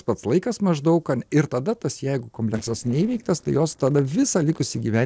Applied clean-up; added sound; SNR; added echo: neural separator model SepFormer DNS4.